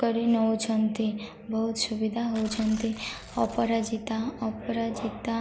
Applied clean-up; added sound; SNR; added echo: none; Tearing; 18 dB; none.